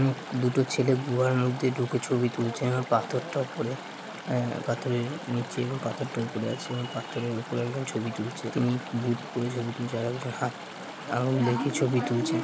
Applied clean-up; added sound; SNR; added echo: none; Chatter / Stream; 11 dB; none.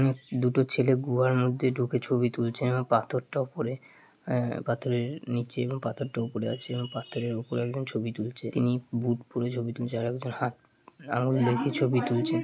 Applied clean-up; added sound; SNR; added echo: none; none; none; none.